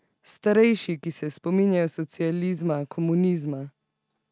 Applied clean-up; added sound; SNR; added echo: none; none; none; none.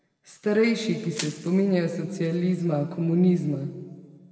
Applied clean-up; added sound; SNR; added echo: none; Crushing; 15 dB; reverberation time 1.5 s.